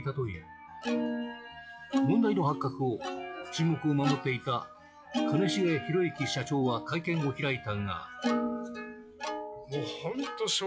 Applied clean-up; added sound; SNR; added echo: classical method log-MMSE.